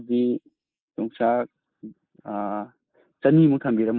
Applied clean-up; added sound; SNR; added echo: neural mask model Resemble Enhance denoiser.